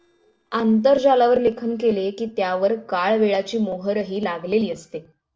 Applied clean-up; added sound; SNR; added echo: neural separator model SepFormer DNS4.